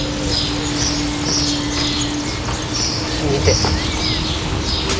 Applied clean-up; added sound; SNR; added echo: none; Bird; -4 dB; none.